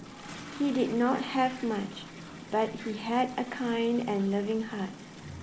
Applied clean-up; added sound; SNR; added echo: none; Toilet flush; 17 dB; none.